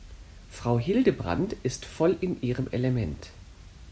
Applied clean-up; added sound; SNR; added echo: none; none; none; none.